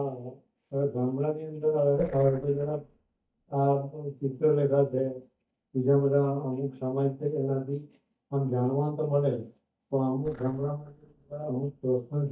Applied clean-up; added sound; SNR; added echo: neural mask model DeepFilterNet 3.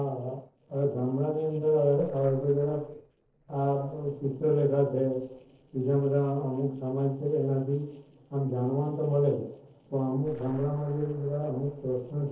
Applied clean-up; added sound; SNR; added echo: neural separator model SepFormer DNS4.